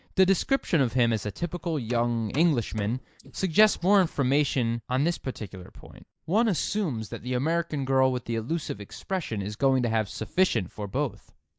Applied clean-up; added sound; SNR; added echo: neural mask model Resemble Enhance denoiser.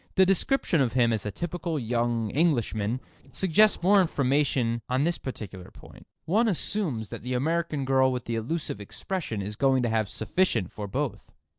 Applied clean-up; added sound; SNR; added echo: neural separator model SepFormer DNS4.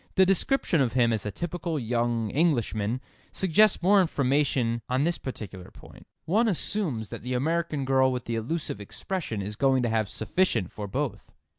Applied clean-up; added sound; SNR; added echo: none; none; none; none.